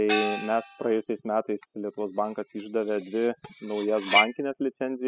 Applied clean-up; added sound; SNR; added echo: classical method spectral subtraction.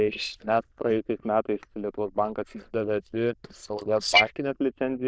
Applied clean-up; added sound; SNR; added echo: neural diffusion model UNIVERSE++.